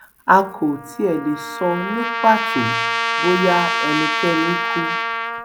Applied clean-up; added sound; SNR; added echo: none; Trumpet; 2 dB; none.